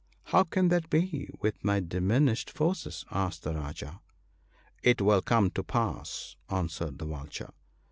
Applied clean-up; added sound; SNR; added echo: none; none; none; none.